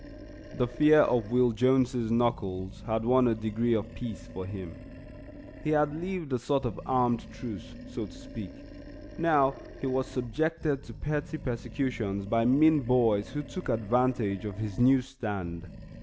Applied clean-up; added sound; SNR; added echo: none; Animal; 15 dB; none.